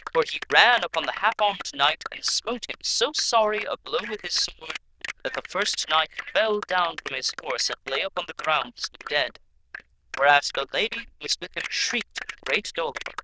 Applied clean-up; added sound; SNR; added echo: neural diffusion model UNIVERSE++.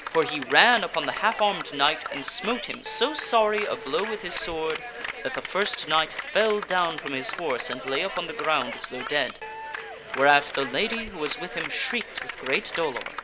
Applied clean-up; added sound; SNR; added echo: none; Clapping; 9 dB; none.